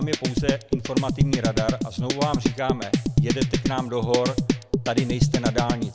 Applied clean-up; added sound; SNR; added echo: none; Drum kit; -5 dB; none.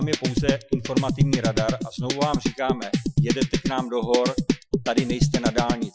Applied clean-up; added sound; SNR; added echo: classical method Wiener filter.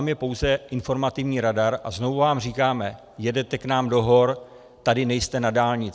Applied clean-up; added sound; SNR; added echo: none; none; none; none.